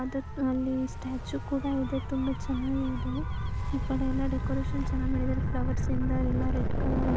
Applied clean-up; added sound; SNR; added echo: none; Gull, seagull / Waves, surf / Siren; -2 dB; none.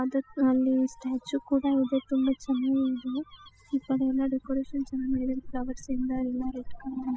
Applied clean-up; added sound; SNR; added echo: classical method spectral subtraction.